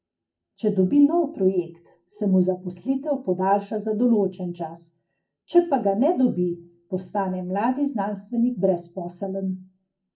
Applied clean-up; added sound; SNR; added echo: none; none; none; reverberation time 0.3 s.